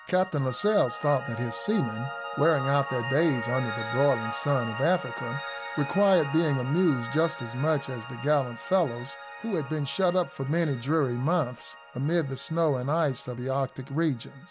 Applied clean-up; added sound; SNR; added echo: none; Piano; 11 dB; none.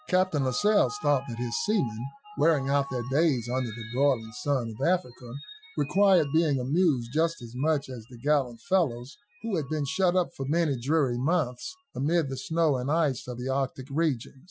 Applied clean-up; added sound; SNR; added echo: classical method Wiener filter.